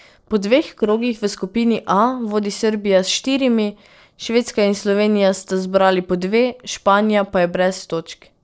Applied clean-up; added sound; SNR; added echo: neural separator model SepFormer DNS4.